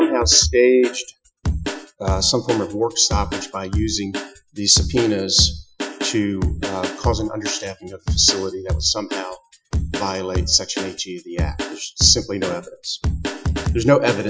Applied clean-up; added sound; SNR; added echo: classical method Wiener filter.